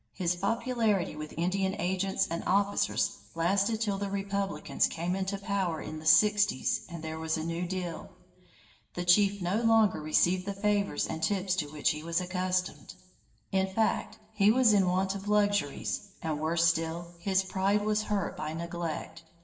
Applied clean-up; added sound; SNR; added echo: none; none; none; reverberation time 0.9 s.